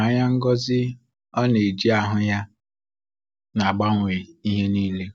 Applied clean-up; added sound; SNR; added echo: none; none; none; none.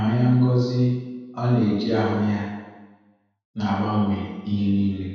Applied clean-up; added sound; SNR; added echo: none; none; none; reverberation time 1.2 s.